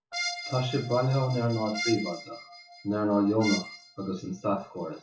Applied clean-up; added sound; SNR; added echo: classical method WPE with log-MMSE.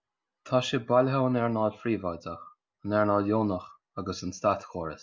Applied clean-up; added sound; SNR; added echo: none; none; none; none.